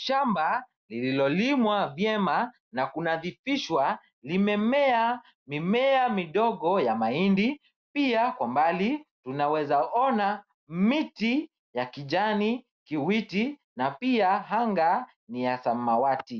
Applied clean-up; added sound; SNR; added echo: none; none; none; none.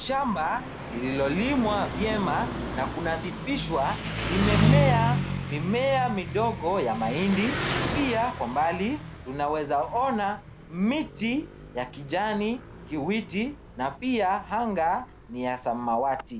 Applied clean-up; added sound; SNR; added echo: none; Engine; 4 dB; none.